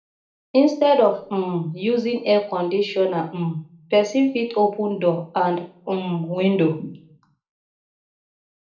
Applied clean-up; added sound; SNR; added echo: none; none; none; reverberation time 0.4 s.